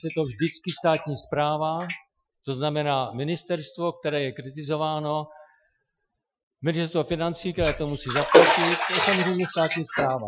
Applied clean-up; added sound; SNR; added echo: classical method Wiener filter.